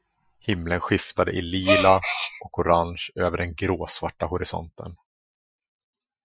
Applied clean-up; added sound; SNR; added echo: classical method Wiener filter.